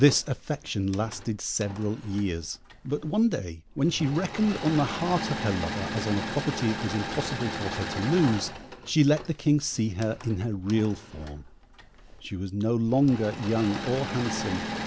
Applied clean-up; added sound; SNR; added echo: none; Engine / Mechanisms; 9 dB; none.